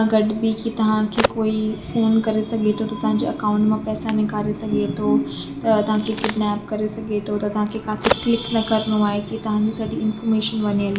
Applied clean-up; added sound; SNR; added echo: none; Crack; 12 dB; reverberation time 0.4 s.